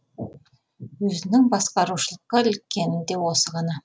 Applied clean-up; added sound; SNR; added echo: none; none; none; none.